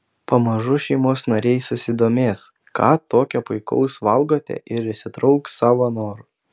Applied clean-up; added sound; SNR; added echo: none; none; none; none.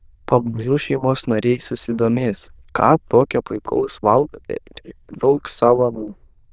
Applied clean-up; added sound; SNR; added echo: neural diffusion model UNIVERSE++.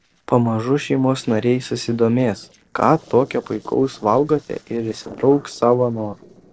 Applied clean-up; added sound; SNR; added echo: neural separator model SepFormer DNS4.